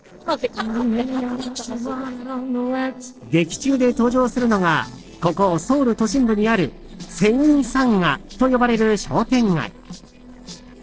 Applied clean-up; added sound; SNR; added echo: neural separator model SepFormer DNS4.